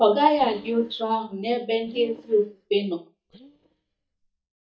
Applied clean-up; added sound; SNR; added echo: neural mask model DeepFilterNet 3.